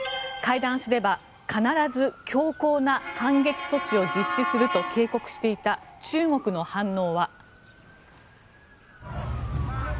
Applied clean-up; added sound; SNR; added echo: none; Motor vehicle (road) / Siren; 10 dB; none.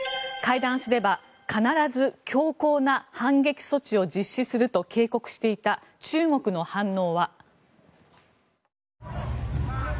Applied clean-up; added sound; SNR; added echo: none; none; none; none.